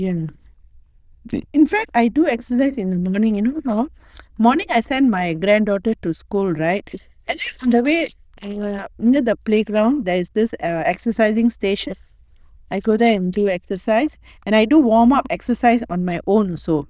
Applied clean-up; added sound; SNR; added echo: neural diffusion model UNIVERSE++.